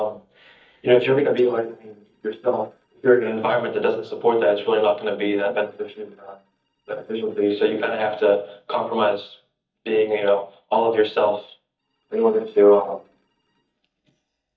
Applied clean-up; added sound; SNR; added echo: neural mask model DeepFilterNet 3.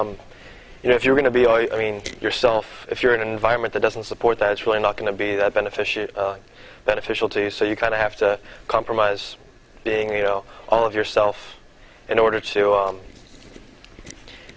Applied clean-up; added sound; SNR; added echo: none; none; none; none.